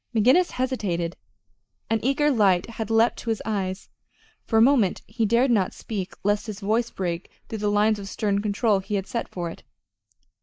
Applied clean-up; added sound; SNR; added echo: neural mask model Resemble Enhance denoiser.